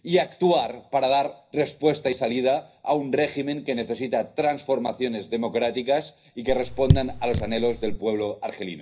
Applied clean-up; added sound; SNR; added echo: none; Raindrop / Drip; 0 dB; reverberation time 0.5 s.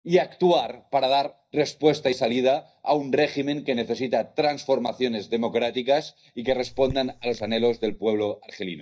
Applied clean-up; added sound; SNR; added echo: neural mask model DeepFilterNet 3.